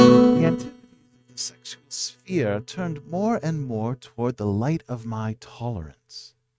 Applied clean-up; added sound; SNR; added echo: neural mask model RNNoise.